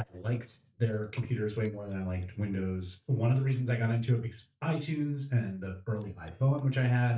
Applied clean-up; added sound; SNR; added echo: neural mask model DeepFilterNet 3.